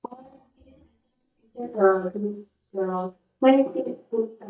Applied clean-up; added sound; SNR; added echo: neural mask model DeepFilterNet 3.